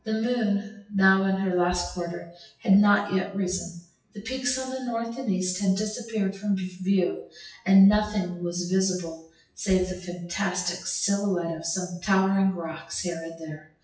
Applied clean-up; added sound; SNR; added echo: classical method WPE with log-MMSE.